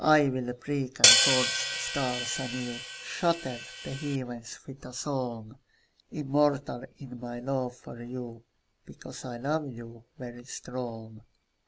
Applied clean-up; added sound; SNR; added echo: none; Hi-hat; -4 dB; none.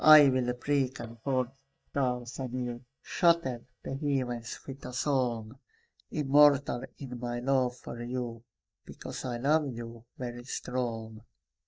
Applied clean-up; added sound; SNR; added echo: neural mask model DeepFilterNet 3.